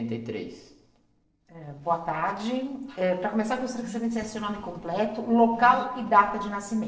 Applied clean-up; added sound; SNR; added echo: neural separator model SepFormer DNS4.